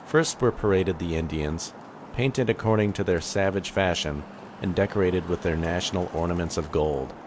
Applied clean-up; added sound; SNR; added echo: none; Traffic noise, roadway noise; 16 dB; none.